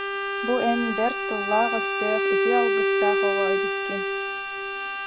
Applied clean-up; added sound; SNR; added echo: none; Bowed string instrument; -3 dB; none.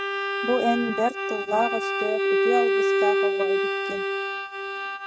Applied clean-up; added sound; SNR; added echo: neural mask model RNNoise.